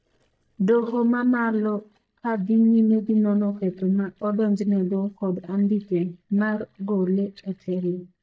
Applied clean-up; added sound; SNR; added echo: neural mask model DeepFilterNet 3.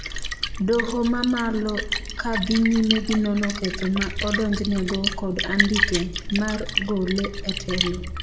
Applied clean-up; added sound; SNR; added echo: none; Splash, splatter; 3 dB; reverberation time 0.9 s.